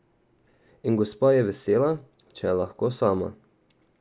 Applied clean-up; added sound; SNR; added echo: none; none; none; none.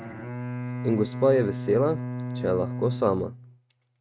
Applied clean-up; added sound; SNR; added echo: neural mask model RNNoise.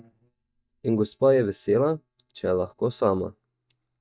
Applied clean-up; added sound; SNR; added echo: neural mask model DeepFilterNet 3.